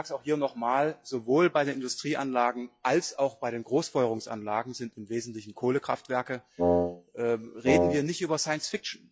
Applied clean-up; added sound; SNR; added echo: classical method log-MMSE.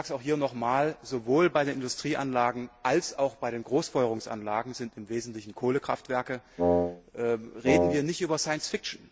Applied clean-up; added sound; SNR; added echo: none; Wind instrument, woodwind instrument; -2 dB; none.